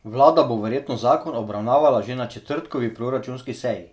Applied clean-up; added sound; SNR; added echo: none; none; none; none.